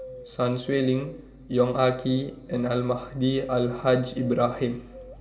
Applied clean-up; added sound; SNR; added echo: none; Bird vocalization, bird call, bird song; 19 dB; reverberation time 2.1 s.